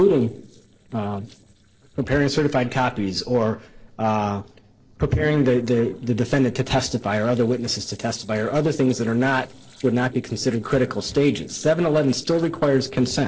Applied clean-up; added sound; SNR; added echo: neural separator model SepFormer DNS4.